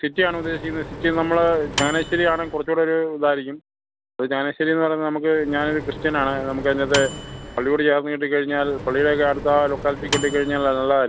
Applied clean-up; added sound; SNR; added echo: none; Microwave oven; 11 dB; none.